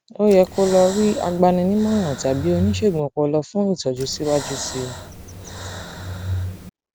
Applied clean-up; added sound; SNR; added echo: none; Breathing; 10 dB; none.